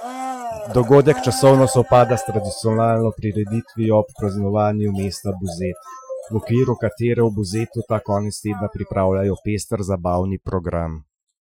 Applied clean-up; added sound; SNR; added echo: classical method Wiener filter.